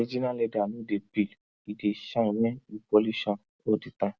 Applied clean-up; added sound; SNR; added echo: none; none; none; none.